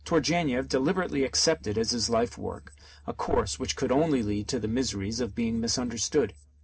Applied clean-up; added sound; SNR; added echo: none; none; none; reverberation time 0.3 s.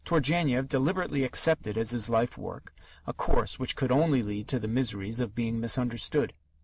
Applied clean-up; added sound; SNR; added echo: none; none; none; none.